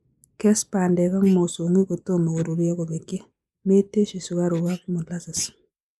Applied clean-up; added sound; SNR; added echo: neural mask model Resemble Enhance denoiser.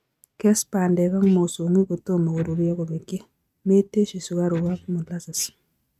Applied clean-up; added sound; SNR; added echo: neural mask model RNNoise.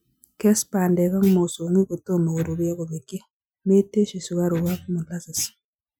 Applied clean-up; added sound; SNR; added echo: classical method Wiener filter.